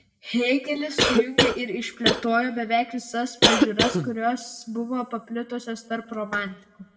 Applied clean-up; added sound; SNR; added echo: none; Cough; -3 dB; reverberation time 0.8 s.